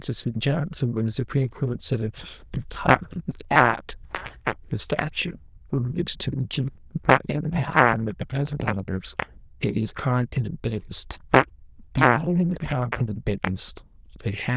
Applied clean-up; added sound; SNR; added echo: neural diffusion model UNIVERSE++.